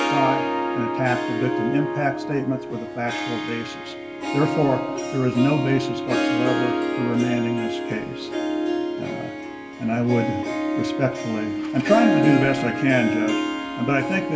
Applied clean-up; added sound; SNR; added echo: none; Harp; 0 dB; reverberation time 0.2 s.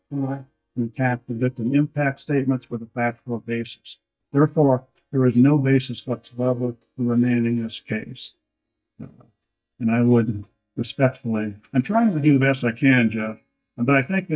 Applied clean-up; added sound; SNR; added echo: neural mask model DeepFilterNet 3.